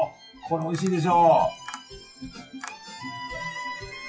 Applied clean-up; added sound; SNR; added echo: classical method WPE with log-MMSE.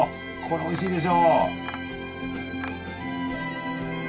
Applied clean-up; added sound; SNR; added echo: none; Tap; 20 dB; reverberation time 0.2 s.